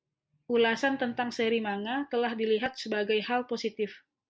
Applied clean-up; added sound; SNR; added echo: none; none; none; none.